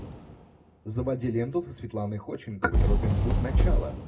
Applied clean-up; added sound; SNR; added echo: none; Fireworks; -4 dB; reverberation time 0.2 s.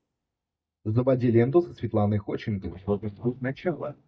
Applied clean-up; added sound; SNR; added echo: neural mask model DeepFilterNet 3.